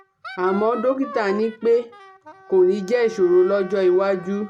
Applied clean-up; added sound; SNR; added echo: none; Wind instrument, woodwind instrument; 19 dB; none.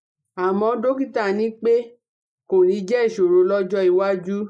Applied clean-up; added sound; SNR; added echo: neural mask model Resemble Enhance denoiser.